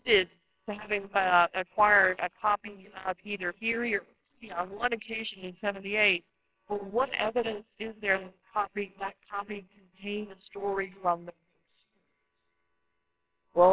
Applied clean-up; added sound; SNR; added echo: neural separator model SepFormer WHAMR!.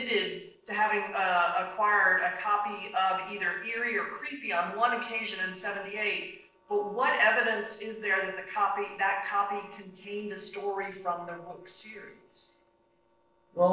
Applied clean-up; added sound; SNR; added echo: neural separator model SepFormer DNS4.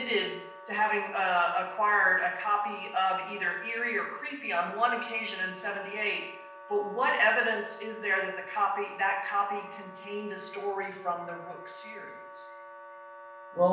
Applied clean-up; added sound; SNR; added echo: none; Wind instrument, woodwind instrument; 16 dB; reverberation time 0.8 s.